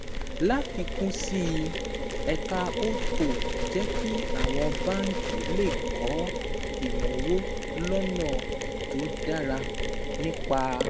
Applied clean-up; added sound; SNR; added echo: none; Mechanisms + Crackle; -2 dB; none.